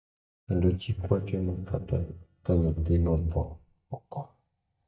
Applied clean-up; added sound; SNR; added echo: neural mask model DeepFilterNet 3.